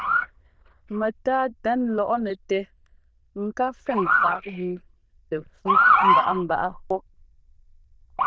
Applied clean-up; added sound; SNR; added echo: neural diffusion model UNIVERSE++.